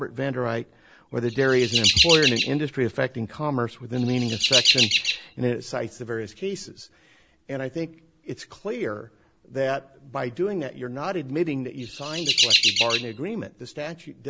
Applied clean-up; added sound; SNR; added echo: none; Chirp, tweet; -3 dB; none.